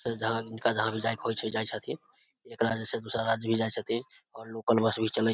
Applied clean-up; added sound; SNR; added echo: none; none; none; none.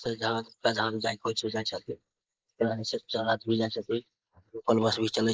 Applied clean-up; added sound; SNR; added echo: neural mask model Resemble Enhance denoiser.